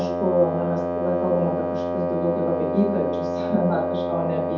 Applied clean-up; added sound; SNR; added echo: none; Wind instrument, woodwind instrument; 1 dB; reverberation time 0.6 s.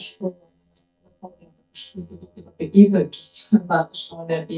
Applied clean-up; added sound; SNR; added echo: neural mask model DeepFilterNet 3.